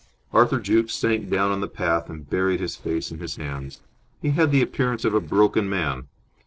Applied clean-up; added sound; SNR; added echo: neural separator model SepFormer DNS4.